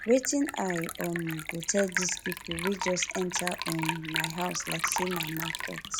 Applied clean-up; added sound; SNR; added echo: none; Liquid; 4 dB; none.